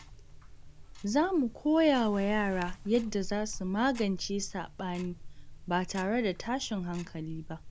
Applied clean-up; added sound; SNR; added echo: none; Tick-tock; 12 dB; none.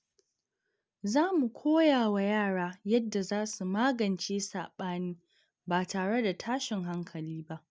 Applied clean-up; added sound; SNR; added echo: none; none; none; none.